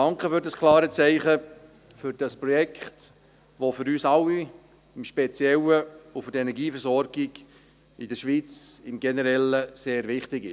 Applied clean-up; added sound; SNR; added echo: none; none; none; none.